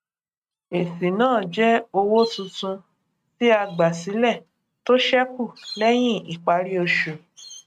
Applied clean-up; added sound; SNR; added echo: neural mask model RNNoise.